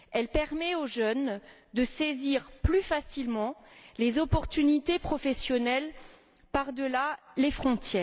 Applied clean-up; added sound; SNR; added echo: none; none; none; none.